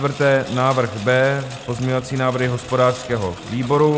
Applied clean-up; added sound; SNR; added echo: none; Engine; 18 dB; none.